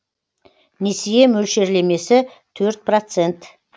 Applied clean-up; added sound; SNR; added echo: none; none; none; none.